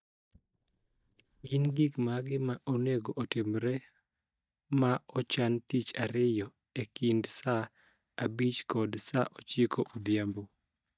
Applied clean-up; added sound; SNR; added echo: neural mask model DeepFilterNet 3.